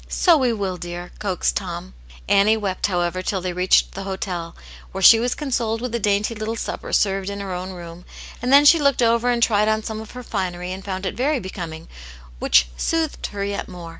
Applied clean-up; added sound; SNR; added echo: none; none; none; none.